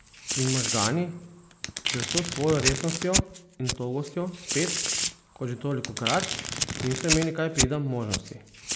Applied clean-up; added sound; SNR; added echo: none; Domestic sounds, home sounds + Fire; 1 dB; none.